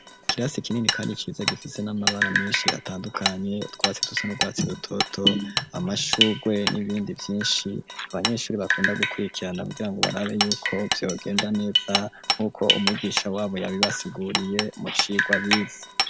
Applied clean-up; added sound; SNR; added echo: none; Drip + Hammer; 0 dB; none.